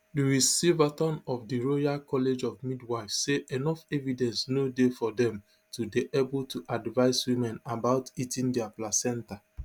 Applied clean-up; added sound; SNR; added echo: none; none; none; none.